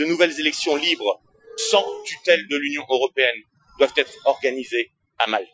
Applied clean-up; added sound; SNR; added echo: classical method Wiener filter.